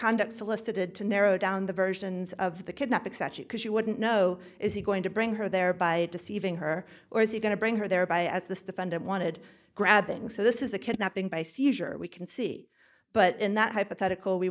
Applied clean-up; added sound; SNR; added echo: neural mask model DeepFilterNet 3.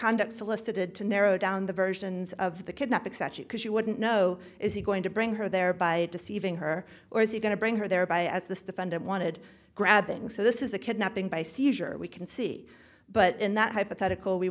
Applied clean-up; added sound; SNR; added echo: none; none; none; none.